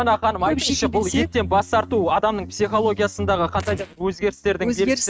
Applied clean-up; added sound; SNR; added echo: neural mask model RNNoise.